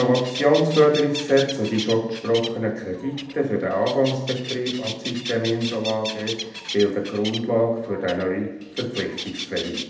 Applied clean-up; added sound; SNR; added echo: none; Bird; 12 dB; reverberation time 0.8 s.